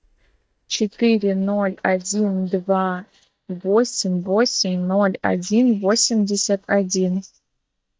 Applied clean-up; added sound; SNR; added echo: neural mask model DeepFilterNet 3.